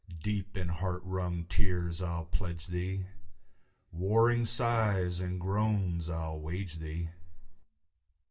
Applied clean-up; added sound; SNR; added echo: none; none; none; reverberation time 0.2 s.